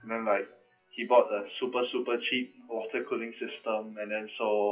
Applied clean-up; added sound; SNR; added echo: classical method WPE with log-MMSE.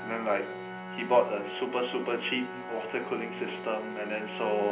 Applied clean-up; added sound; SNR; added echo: none; Organ; 9 dB; reverberation time 0.5 s.